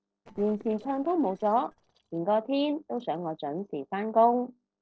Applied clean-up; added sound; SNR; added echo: neural separator model SepFormer DNS4.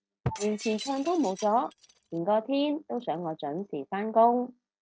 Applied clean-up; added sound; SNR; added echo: neural mask model RNNoise.